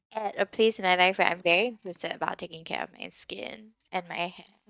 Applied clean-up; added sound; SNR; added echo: neural mask model DeepFilterNet 3.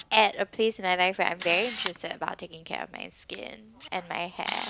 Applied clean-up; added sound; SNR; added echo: none; Camera; 12 dB; none.